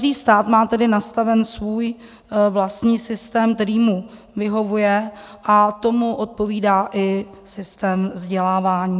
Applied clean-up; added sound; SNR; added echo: none; none; none; none.